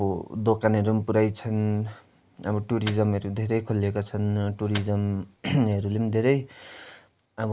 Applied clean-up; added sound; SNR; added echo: none; Microwave oven; 17 dB; none.